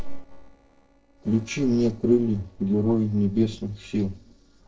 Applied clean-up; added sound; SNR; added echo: neural separator model SepFormer DNS4.